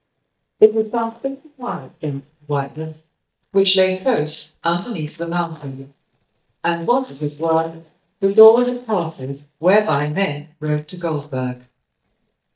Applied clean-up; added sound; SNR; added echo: neural mask model DeepFilterNet 3.